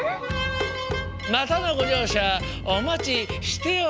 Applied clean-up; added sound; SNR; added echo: none; none; none; none.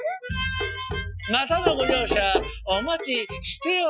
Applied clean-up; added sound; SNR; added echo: classical method Wiener filter.